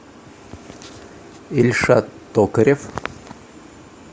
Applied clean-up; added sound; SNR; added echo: none; none; none; none.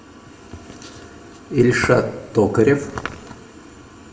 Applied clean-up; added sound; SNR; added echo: none; none; none; reverberation time 0.7 s.